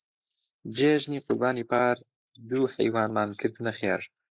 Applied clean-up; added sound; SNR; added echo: neural mask model Resemble Enhance denoiser.